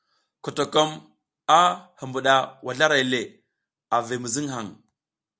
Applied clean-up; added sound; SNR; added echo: none; none; none; none.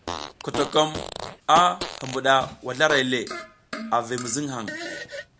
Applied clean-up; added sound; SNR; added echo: none; Fart; 10 dB; none.